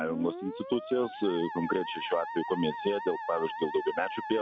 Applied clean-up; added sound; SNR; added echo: none; Musical instrument; 8 dB; none.